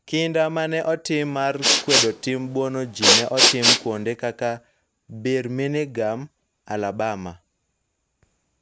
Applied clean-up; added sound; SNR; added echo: none; Respiratory sounds; -5 dB; none.